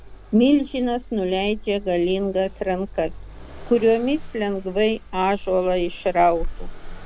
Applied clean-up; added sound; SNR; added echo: none; Accelerating, revving, vroom; 12 dB; none.